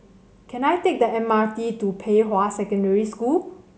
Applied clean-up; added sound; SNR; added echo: none; none; none; none.